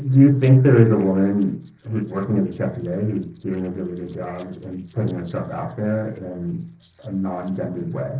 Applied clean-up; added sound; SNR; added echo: neural separator model SepFormer DNS4.